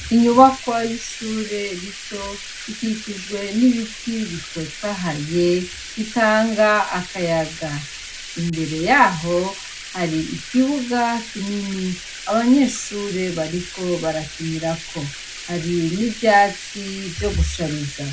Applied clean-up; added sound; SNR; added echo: none; Bathtub (filling or washing); 13 dB; reverberation time 0.4 s.